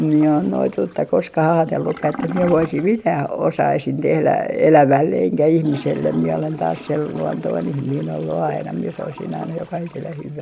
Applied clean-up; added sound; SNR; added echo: none; Toilet flush / Gurgling; 17 dB; none.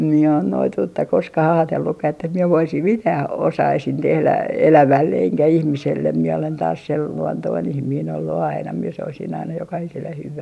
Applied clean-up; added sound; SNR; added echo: none; none; none; none.